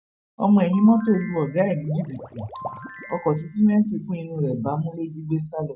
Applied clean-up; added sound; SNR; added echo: none; Liquid + Ringtone / Chime; 17 dB; none.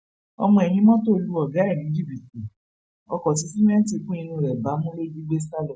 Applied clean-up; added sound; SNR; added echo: none; none; none; none.